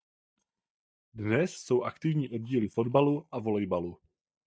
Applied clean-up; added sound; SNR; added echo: neural mask model DeepFilterNet 3.